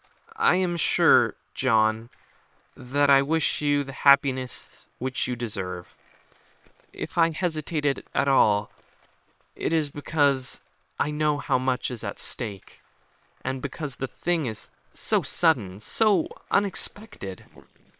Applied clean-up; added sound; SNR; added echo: neural separator model SepFormer WHAM!.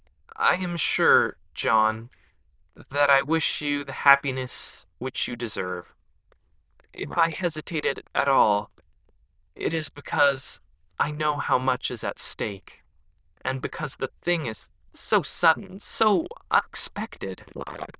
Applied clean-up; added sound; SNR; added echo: neural diffusion model UNIVERSE++.